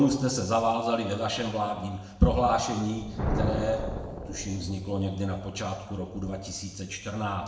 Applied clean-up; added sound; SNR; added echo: none; Thunder; 9 dB; reverberation time 0.9 s.